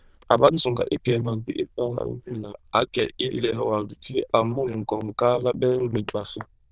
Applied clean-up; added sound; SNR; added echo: neural diffusion model UNIVERSE++.